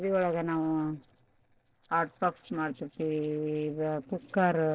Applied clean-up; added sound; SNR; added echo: neural separator model SepFormer DNS4.